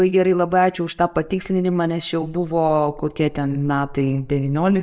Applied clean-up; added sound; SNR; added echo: neural mask model Resemble Enhance denoiser.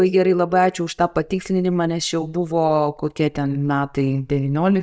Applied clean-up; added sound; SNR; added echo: neural mask model DeepFilterNet 3.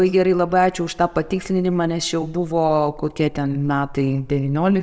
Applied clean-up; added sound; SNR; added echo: none; none; none; none.